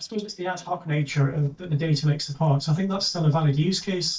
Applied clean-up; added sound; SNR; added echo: neural mask model DeepFilterNet 3.